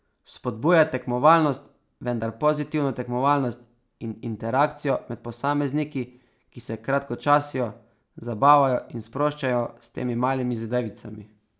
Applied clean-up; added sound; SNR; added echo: none; none; none; none.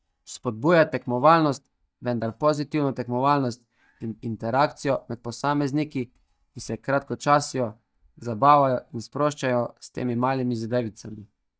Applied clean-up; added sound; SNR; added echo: neural mask model DeepFilterNet 3.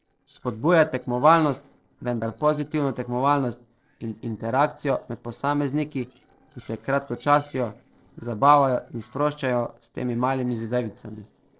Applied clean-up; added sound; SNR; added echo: neural separator model SepFormer DNS4.